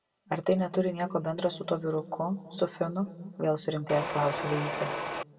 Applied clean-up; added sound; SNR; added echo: none; Mechanisms; 3 dB; reverberation time 1.8 s.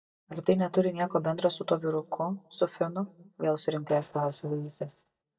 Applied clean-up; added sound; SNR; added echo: neural mask model DeepFilterNet 3.